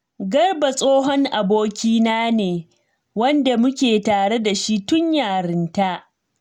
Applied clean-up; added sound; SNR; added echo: none; none; none; none.